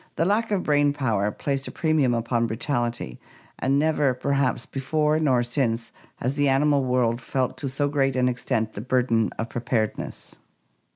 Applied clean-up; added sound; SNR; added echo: none; none; none; none.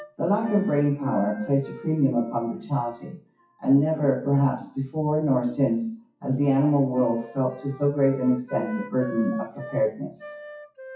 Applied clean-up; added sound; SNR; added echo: classical method WPE with log-MMSE.